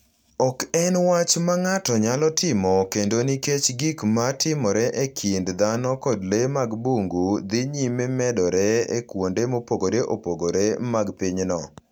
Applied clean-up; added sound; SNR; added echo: none; none; none; none.